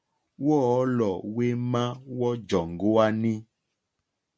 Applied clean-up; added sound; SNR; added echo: none; none; none; none.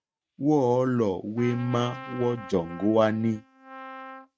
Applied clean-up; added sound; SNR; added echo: neural mask model RNNoise.